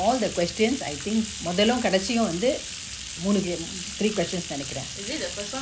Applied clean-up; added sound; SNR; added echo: none; Bathtub (filling or washing); 9 dB; none.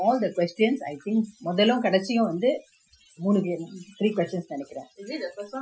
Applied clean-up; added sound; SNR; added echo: classical method Wiener filter.